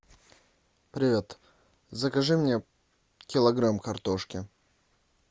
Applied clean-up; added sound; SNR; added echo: none; none; none; none.